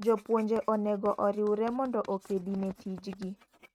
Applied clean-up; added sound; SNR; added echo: neural mask model RNNoise.